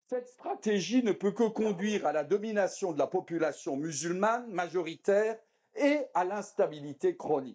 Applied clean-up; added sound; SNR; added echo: neural mask model DeepFilterNet 3.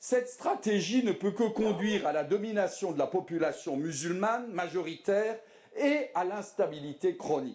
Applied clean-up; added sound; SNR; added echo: none; Bark; 10 dB; reverberation time 0.4 s.